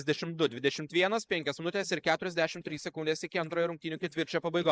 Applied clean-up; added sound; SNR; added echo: neural mask model Resemble Enhance denoiser.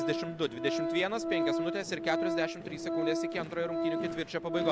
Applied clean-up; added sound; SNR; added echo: none; Organ; -1 dB; none.